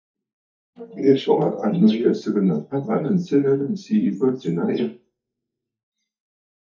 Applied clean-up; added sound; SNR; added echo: neural mask model DeepFilterNet 3.